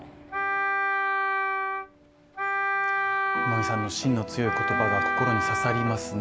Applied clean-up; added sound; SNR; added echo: none; Wind instrument, woodwind instrument; -4 dB; none.